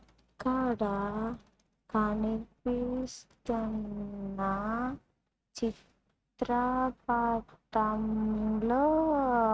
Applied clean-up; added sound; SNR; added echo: neural mask model RNNoise.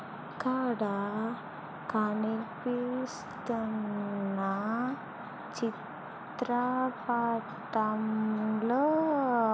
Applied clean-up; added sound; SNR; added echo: none; none; none; none.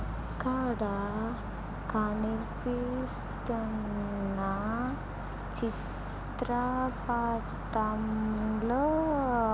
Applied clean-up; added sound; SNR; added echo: none; Boat, Water vehicle; 6 dB; none.